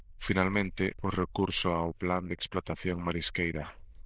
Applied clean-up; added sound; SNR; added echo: neural diffusion model UNIVERSE++.